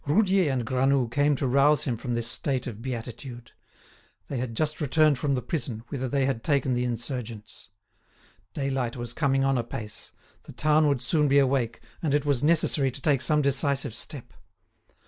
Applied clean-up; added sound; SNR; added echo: none; none; none; none.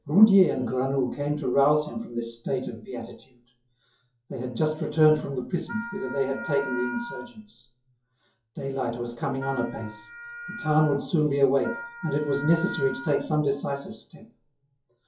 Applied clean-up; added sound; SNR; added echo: classical method WPE with log-MMSE.